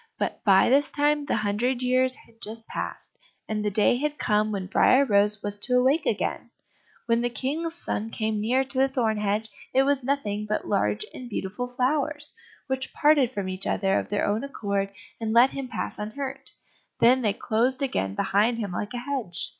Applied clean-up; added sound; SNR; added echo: none; none; none; none.